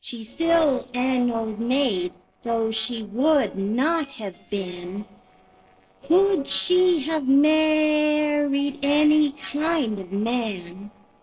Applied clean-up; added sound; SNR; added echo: neural separator model SepFormer DNS4.